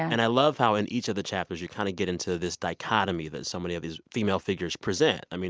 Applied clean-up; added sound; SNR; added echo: none; none; none; none.